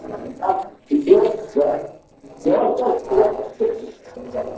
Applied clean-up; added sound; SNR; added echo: neural separator model SepFormer DNS4.